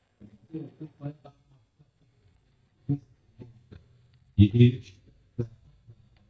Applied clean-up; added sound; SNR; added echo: neural mask model DeepFilterNet 3.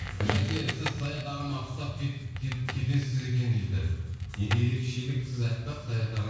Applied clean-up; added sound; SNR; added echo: none; Crackle; 13 dB; reverberation time 1.0 s.